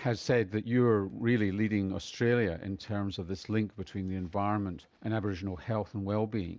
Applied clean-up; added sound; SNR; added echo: none; none; none; none.